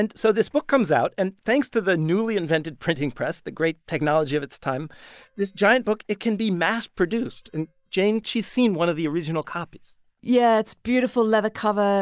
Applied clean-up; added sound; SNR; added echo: neural mask model DeepFilterNet 3.